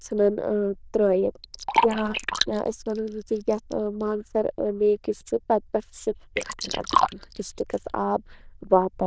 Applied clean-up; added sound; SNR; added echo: neural diffusion model UNIVERSE++.